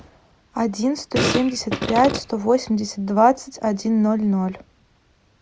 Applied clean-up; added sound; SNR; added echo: none; Fart; 3 dB; none.